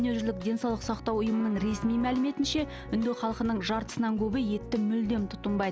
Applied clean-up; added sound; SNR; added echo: none; Trumpet; 19 dB; none.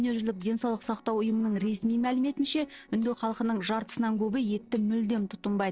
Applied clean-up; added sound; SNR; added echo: neural separator model SepFormer DNS4.